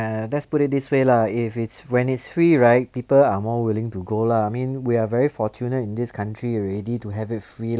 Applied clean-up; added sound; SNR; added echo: none; none; none; none.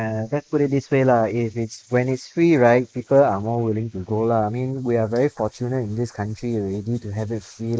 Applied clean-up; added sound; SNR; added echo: neural mask model Resemble Enhance denoiser.